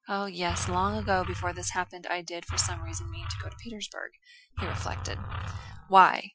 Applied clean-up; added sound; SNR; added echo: classical method Wiener filter.